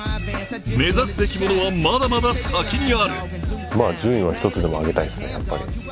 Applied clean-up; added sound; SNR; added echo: none; none; none; none.